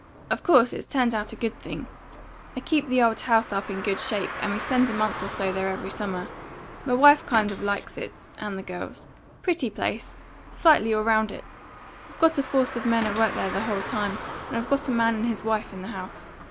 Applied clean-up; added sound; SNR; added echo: none; Car + Cupboard open or close / Door; 12 dB; none.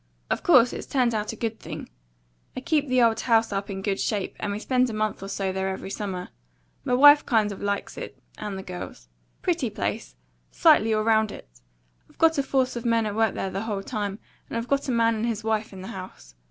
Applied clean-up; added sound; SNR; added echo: none; none; none; none.